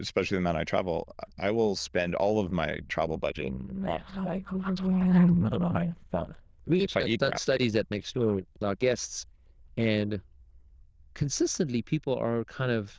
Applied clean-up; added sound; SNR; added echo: neural diffusion model UNIVERSE++.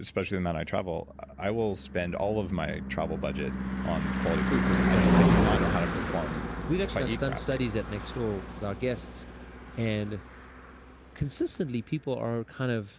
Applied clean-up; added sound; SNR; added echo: none; Car passing by / Engine / Truck; -1 dB; none.